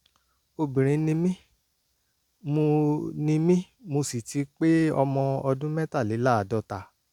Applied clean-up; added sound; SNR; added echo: none; none; none; none.